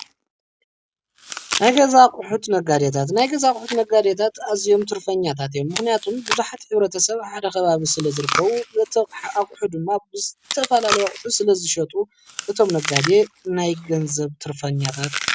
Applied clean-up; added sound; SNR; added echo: none; Chewing, mastication; 11 dB; none.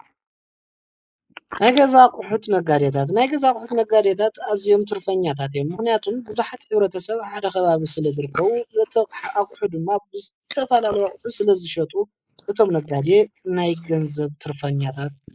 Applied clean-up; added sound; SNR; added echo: neural mask model Resemble Enhance denoiser.